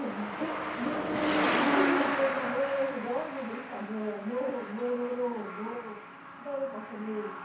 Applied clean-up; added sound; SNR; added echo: none; Truck; -1 dB; reverberation time 0.6 s.